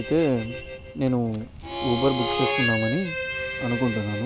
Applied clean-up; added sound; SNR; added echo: none; Harmonica; 4 dB; none.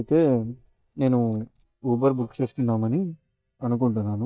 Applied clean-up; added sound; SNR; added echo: neural mask model DeepFilterNet 3.